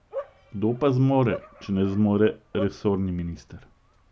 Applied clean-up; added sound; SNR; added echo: none; Bark; 16 dB; none.